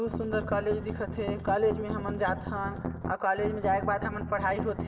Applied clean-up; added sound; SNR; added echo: none; Strum; 5 dB; reverberation time 2.1 s.